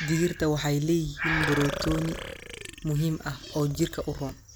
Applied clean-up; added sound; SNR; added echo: none; Burping, eructation + Breathing; 8 dB; none.